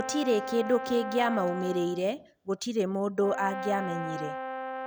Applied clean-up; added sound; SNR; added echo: none; Brass instrument; 7 dB; none.